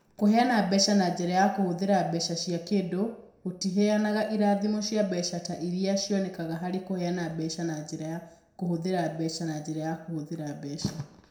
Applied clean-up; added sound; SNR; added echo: none; none; none; reverberation time 0.6 s.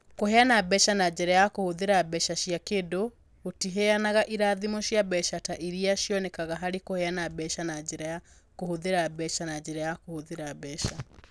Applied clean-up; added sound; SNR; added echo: none; none; none; none.